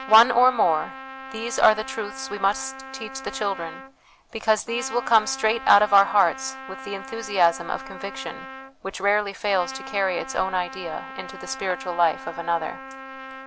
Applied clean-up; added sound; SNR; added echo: none; Trumpet; 14 dB; none.